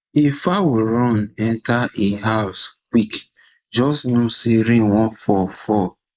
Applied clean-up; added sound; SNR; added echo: neural mask model Resemble Enhance denoiser.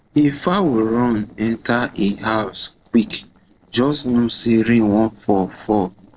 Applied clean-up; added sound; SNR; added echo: neural separator model SepFormer DNS4.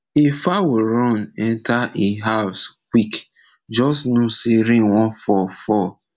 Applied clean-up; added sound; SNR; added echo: none; none; none; none.